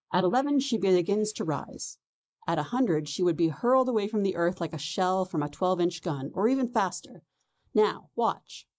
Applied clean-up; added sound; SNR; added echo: neural mask model Resemble Enhance denoiser.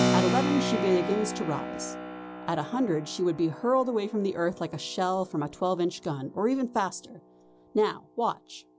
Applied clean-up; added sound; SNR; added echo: none; Keyboard (musical); 5 dB; none.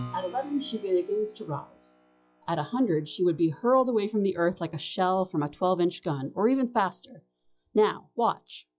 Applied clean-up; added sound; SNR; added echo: classical method log-MMSE.